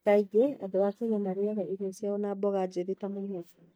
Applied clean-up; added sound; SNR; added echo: neural mask model DeepFilterNet 3.